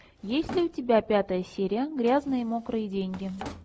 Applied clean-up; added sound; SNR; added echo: none; Drawer open or close; 17 dB; none.